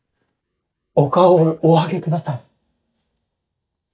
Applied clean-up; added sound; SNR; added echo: neural mask model DeepFilterNet 3.